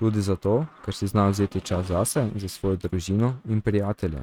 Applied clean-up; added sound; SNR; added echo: neural mask model RNNoise.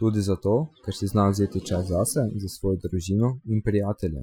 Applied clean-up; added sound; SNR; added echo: classical method Wiener filter.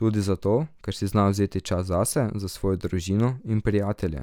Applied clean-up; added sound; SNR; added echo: none; none; none; none.